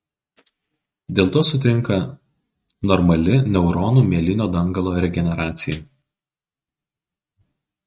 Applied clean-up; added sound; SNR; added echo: neural mask model RNNoise.